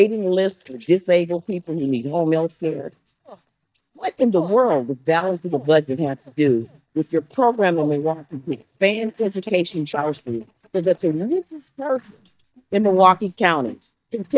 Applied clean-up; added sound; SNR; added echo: neural mask model DeepFilterNet 3.